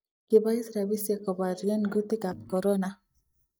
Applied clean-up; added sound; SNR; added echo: neural mask model DeepFilterNet 3.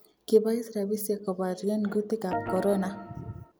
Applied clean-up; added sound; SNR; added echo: none; Organ; 7 dB; none.